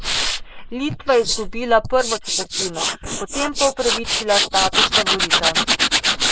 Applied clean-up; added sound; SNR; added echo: neural mask model Resemble Enhance denoiser.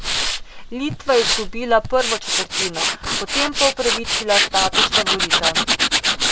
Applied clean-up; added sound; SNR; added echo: none; Tools; -3 dB; none.